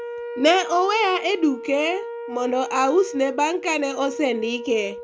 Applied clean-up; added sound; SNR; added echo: none; Wind instrument, woodwind instrument; 11 dB; none.